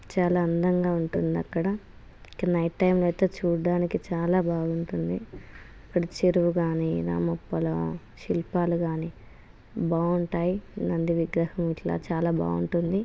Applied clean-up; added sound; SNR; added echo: none; none; none; none.